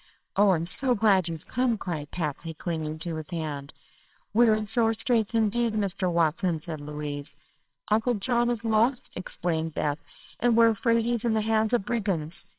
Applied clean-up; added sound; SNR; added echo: neural separator model SepFormer WHAMR!.